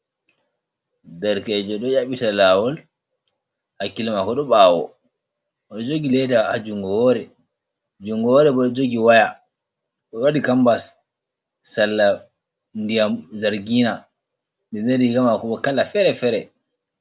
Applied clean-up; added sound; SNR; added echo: none; none; none; none.